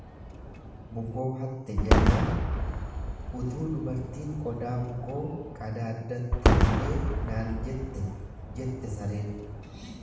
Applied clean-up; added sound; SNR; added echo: none; Fireworks; -4 dB; reverberation time 1.2 s.